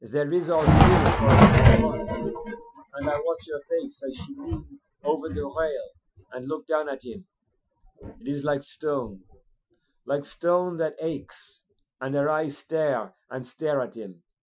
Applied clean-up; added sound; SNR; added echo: classical method Wiener filter.